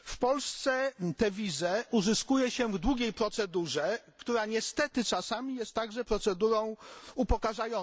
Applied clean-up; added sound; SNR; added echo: none; none; none; none.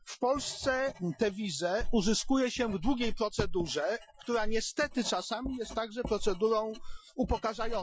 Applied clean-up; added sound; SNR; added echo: classical method Wiener filter.